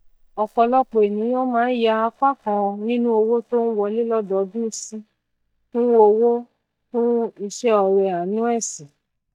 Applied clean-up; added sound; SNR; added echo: neural mask model DeepFilterNet 3.